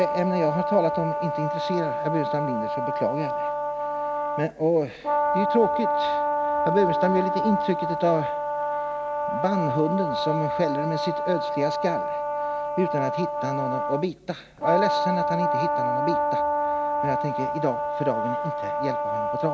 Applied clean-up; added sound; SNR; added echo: none; Brass instrument; -2 dB; none.